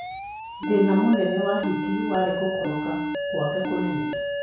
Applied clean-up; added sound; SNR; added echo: none; Alarm; 3 dB; reverberation time 0.6 s.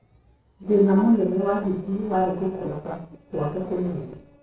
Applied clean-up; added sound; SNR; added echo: neural separator model SepFormer DNS4.